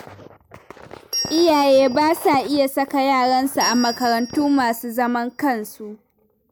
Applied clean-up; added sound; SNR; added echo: none; Bell; 13 dB; none.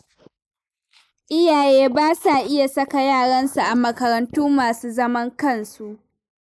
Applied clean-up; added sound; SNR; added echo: neural mask model Resemble Enhance denoiser.